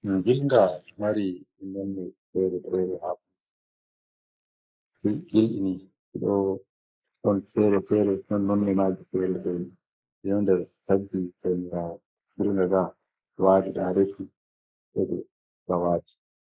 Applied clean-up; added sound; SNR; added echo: neural mask model Resemble Enhance denoiser.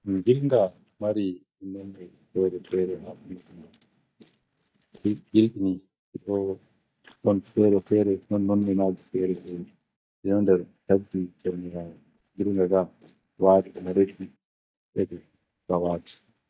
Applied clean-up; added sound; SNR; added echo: neural mask model DeepFilterNet 3.